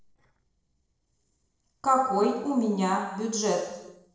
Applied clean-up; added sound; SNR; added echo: neural separator model SepFormer DNS4.